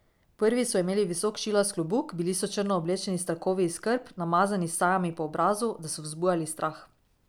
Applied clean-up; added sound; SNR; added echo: none; none; none; none.